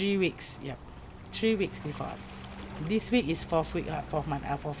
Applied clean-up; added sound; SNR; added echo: none; Waves, surf; 14 dB; none.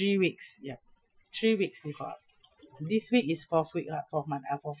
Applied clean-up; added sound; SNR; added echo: classical method Wiener filter.